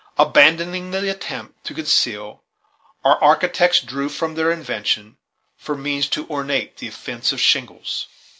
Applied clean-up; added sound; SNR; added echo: none; none; none; none.